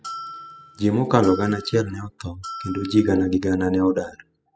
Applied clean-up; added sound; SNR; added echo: classical method spectral subtraction.